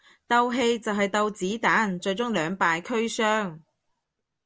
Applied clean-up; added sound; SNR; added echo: none; none; none; none.